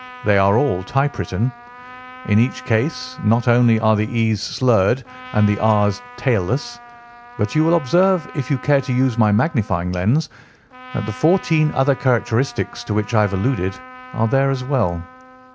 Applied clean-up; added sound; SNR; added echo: none; Trumpet; 20 dB; none.